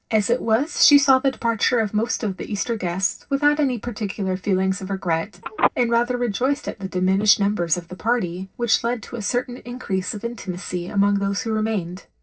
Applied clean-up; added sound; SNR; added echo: neural separator model SepFormer DNS4.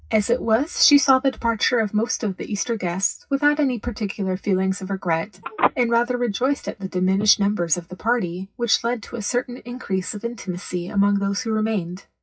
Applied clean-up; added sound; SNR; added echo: classical method WPE with log-MMSE.